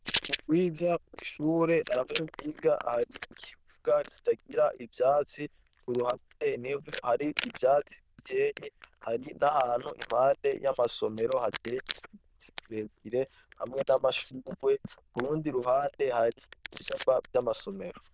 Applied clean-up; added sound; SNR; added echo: neural diffusion model UNIVERSE++.